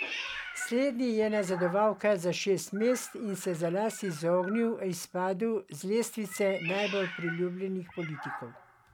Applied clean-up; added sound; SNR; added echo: none; Meow; 12 dB; none.